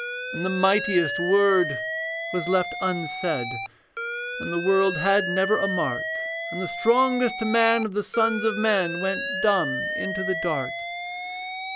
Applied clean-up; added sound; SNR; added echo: none; Alarm; 5 dB; none.